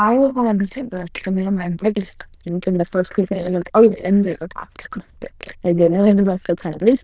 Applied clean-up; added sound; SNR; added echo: neural diffusion model UNIVERSE++.